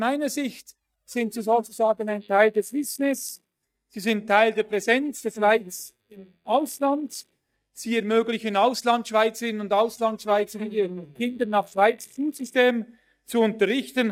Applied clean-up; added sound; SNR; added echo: neural mask model DeepFilterNet 3.